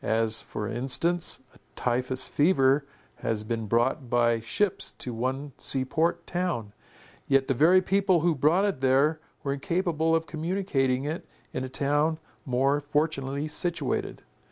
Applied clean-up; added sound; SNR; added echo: none; none; none; none.